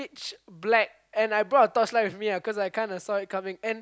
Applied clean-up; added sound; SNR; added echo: none; none; none; none.